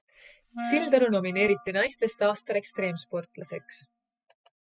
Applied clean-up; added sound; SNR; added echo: classical method spectral subtraction.